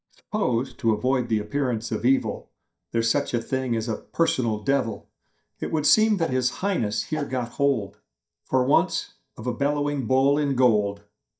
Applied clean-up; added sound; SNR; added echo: neural mask model DeepFilterNet 3.